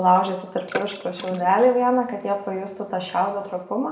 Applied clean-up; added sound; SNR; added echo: none; Water / Splash, splatter; 16 dB; reverberation time 0.7 s.